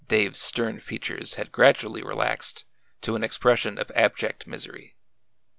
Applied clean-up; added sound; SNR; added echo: none; none; none; none.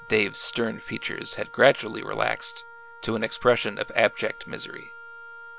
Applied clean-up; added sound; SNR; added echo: none; Wind instrument, woodwind instrument; 18 dB; none.